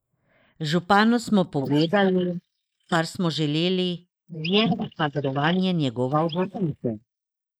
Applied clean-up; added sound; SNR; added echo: neural mask model Resemble Enhance denoiser.